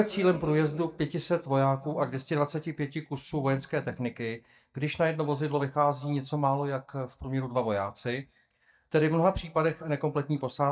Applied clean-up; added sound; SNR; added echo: neural mask model DeepFilterNet 3.